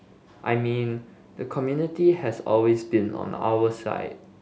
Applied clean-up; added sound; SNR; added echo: none; none; none; none.